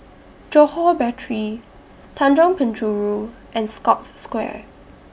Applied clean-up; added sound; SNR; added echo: none; none; none; none.